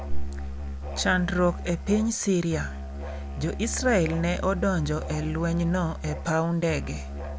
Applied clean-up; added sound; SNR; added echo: none; Musical instrument; 8 dB; none.